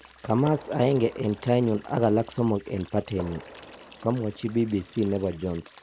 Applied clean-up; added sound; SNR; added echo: none; Gunshot, gunfire + Stream; 20 dB; none.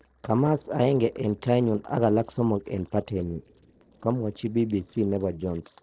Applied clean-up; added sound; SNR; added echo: neural separator model SepFormer DNS4.